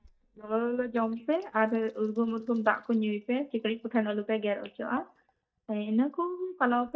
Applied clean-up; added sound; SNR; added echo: neural mask model DeepFilterNet 3.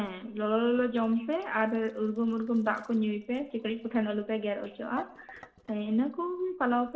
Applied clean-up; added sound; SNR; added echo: neural separator model SepFormer DNS4.